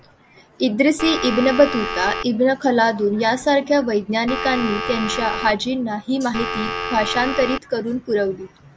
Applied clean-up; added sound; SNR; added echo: none; Telephone; 5 dB; none.